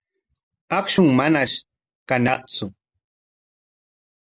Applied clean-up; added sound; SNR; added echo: none; none; none; none.